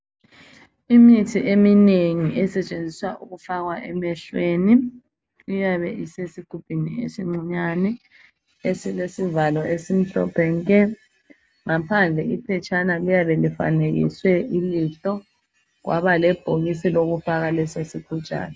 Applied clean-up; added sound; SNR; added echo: none; none; none; none.